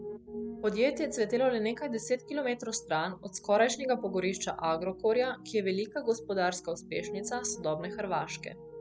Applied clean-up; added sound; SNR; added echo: none; Piano; 13 dB; none.